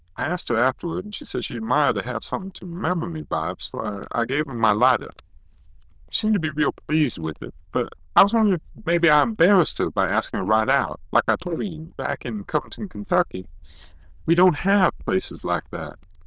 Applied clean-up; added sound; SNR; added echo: neural diffusion model UNIVERSE++.